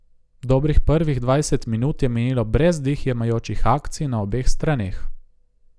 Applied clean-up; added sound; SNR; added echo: none; none; none; none.